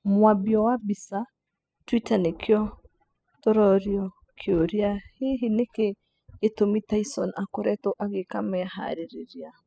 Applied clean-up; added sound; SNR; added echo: classical method spectral subtraction.